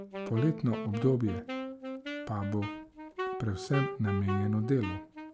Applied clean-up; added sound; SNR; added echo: none; Wind instrument, woodwind instrument; 7 dB; none.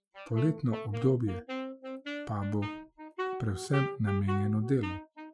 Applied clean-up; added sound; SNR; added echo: classical method Wiener filter.